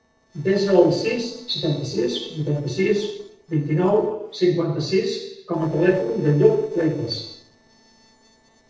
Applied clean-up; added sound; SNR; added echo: neural separator model SepFormer DNS4.